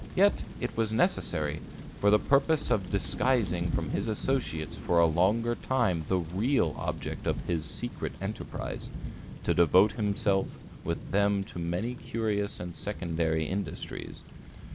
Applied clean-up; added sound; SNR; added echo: none; Thunder / Rain; 10 dB; none.